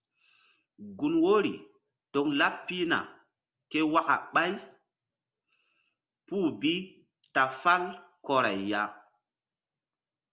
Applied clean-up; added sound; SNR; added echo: none; none; none; none.